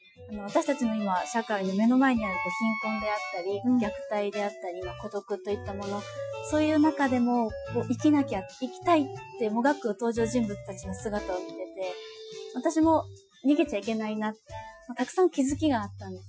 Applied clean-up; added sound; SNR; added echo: classical method Wiener filter.